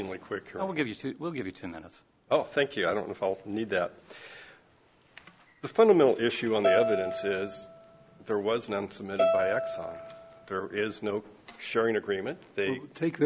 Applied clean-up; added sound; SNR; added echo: none; Bowed string instrument; 1 dB; none.